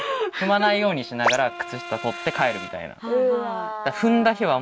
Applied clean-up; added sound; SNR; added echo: none; Brass instrument; 16 dB; none.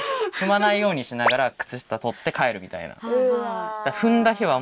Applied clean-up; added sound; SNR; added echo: none; none; none; none.